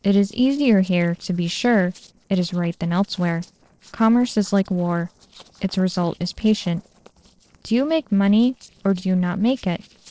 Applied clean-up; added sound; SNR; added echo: neural separator model SepFormer DNS4.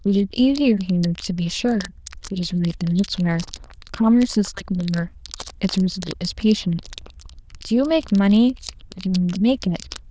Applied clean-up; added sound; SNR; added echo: neural diffusion model UNIVERSE++.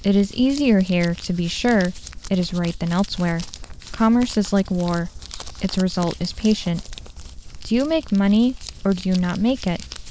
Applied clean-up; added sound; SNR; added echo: none; Crumpling, crinkling; 14 dB; none.